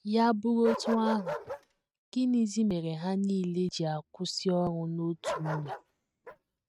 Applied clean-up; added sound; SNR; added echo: neural mask model RNNoise.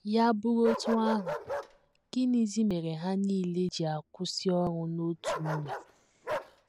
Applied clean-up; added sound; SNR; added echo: none; Bark; 10 dB; none.